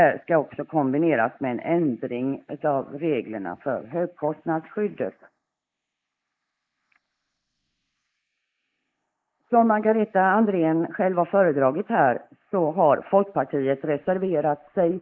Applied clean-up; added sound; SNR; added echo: neural mask model Resemble Enhance denoiser.